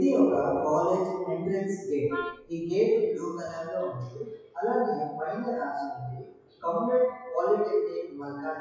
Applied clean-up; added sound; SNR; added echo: classical method WPE with log-MMSE.